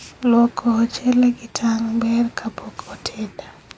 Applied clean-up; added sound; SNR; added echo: none; none; none; none.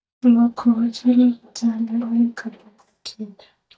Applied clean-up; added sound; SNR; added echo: neural mask model DeepFilterNet 3.